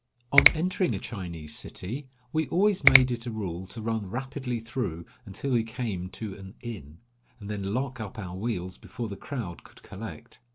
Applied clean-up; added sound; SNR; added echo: none; Finger snapping; -2 dB; none.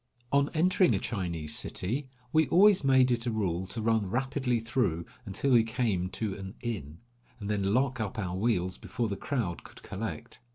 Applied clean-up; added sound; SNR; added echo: none; none; none; none.